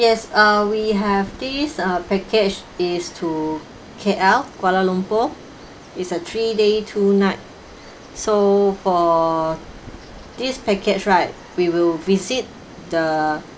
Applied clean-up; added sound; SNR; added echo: none; Bird vocalization, bird call, bird song; 20 dB; none.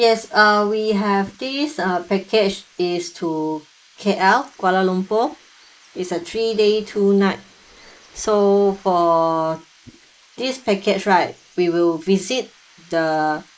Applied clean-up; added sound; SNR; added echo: neural mask model Resemble Enhance denoiser.